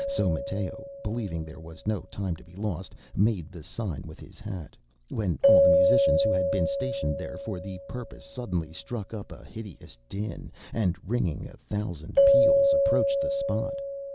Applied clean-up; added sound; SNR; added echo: none; Keyboard (musical); -3 dB; none.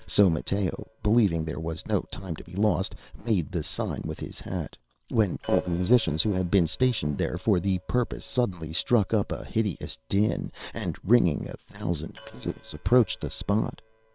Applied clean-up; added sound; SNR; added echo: neural separator model SepFormer WHAM!.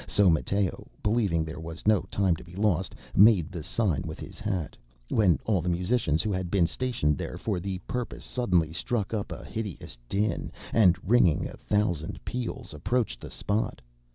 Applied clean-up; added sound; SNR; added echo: none; none; none; none.